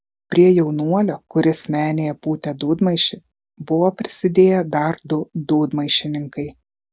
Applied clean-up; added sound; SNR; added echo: none; none; none; none.